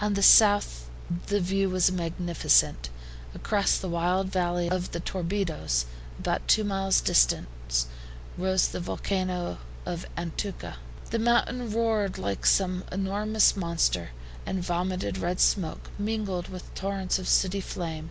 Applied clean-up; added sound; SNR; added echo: none; none; none; none.